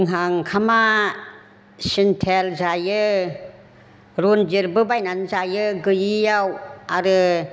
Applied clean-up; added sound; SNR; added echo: none; none; none; none.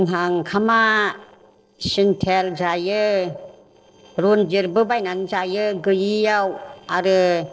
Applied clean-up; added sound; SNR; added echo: neural separator model SepFormer DNS4.